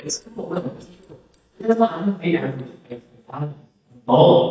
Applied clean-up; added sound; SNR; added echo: neural mask model DeepFilterNet 3.